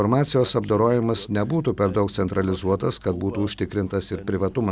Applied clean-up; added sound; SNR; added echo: none; none; none; none.